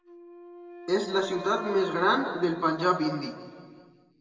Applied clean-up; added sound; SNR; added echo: none; Wind instrument, woodwind instrument; 14 dB; reverberation time 1.8 s.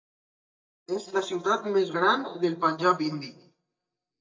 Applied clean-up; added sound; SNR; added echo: neural mask model DeepFilterNet 3.